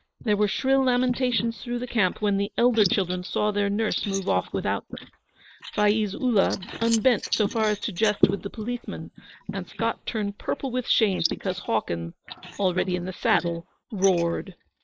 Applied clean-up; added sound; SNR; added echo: neural mask model Resemble Enhance denoiser.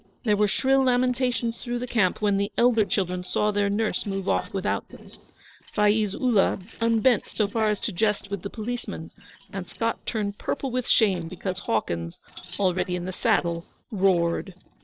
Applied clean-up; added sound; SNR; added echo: neural separator model SepFormer DNS4.